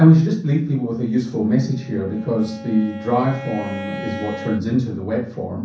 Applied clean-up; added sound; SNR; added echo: none; Bowed string instrument; 17 dB; reverberation time 0.6 s.